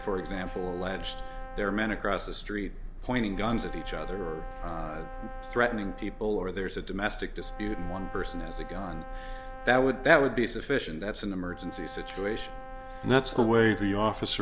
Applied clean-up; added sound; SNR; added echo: none; Brass instrument; 15 dB; none.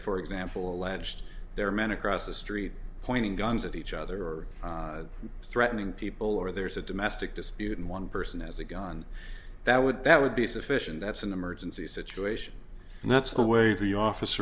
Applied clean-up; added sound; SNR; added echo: none; none; none; none.